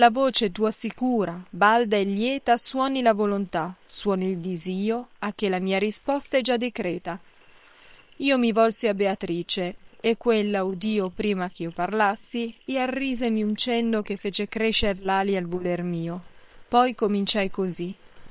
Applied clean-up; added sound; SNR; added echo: neural separator model SepFormer WHAM!.